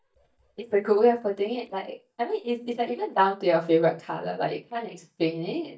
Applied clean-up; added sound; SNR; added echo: neural mask model DeepFilterNet 3.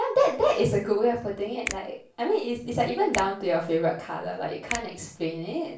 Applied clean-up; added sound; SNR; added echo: none; Finger snapping; 14 dB; reverberation time 0.3 s.